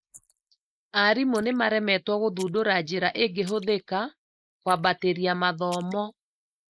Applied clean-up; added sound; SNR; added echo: neural mask model Resemble Enhance denoiser.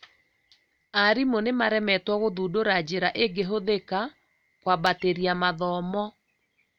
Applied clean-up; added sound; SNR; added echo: none; none; none; none.